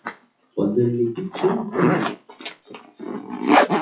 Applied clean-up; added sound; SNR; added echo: classical method WPE with log-MMSE.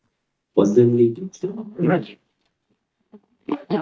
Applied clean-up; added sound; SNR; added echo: neural mask model DeepFilterNet 3.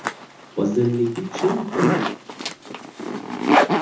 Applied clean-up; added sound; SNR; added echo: none; Zipper (clothing); -2 dB; reverberation time 0.5 s.